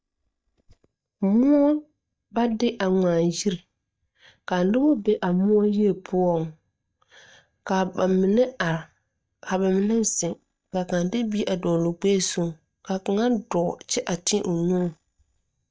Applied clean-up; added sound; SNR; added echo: neural mask model DeepFilterNet 3.